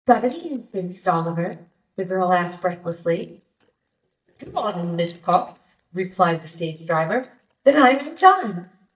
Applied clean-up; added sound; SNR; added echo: neural mask model DeepFilterNet 3.